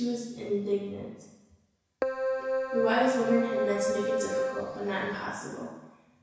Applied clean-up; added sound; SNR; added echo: none; Keyboard (musical); -1 dB; reverberation time 1.1 s.